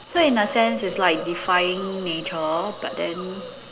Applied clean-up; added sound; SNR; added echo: none; Hiss; 12 dB; none.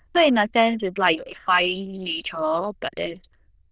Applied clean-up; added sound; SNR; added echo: neural diffusion model UNIVERSE++.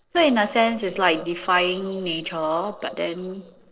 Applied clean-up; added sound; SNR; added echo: neural separator model SepFormer DNS4.